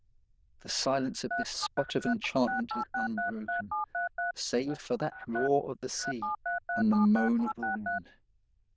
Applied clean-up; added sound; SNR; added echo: neural diffusion model UNIVERSE++.